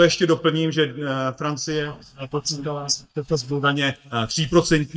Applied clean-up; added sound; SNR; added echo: neural mask model DeepFilterNet 3.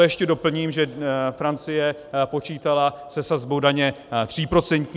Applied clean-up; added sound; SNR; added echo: none; none; none; none.